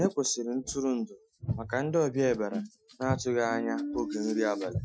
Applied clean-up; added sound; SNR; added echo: classical method Wiener filter.